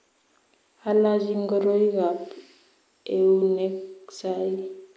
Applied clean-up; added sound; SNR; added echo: none; none; none; none.